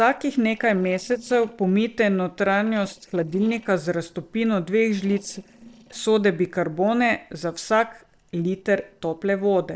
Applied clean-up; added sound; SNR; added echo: neural separator model SepFormer DNS4.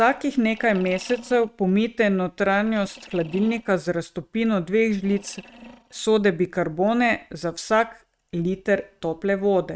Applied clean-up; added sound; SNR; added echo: neural mask model RNNoise.